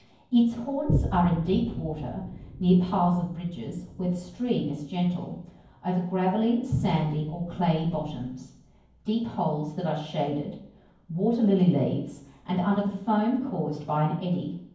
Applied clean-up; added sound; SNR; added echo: none; Boom; 13 dB; reverberation time 0.9 s.